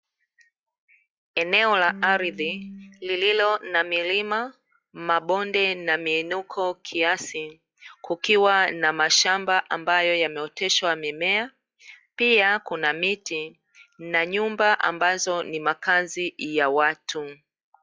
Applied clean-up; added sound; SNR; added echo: classical method log-MMSE.